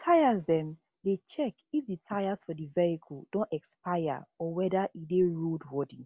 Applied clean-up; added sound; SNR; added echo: none; none; none; none.